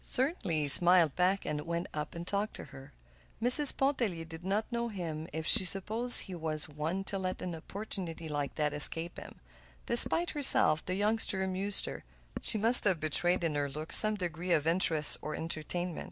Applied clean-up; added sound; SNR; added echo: none; none; none; none.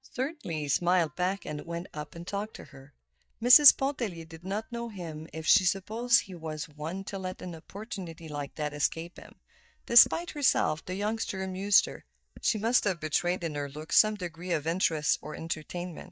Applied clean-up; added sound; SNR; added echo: neural mask model DeepFilterNet 3.